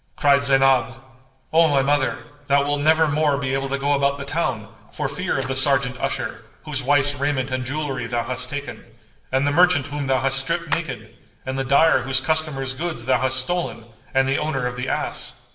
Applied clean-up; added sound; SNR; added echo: neural separator model SepFormer DNS4.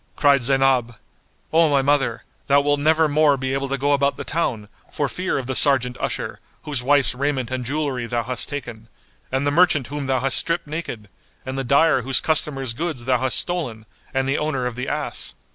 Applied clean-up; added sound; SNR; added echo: none; none; none; none.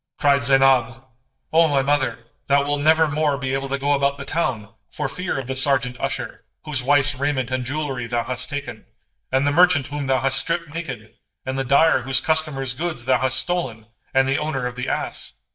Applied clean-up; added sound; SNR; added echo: neural mask model DeepFilterNet 3.